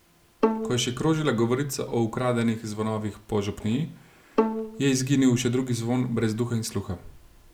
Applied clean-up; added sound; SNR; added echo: none; Bowed string instrument; 5 dB; none.